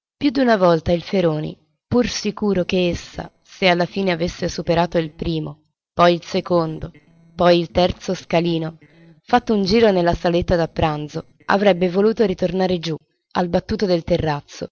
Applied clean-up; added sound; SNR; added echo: neural separator model SepFormer DNS4.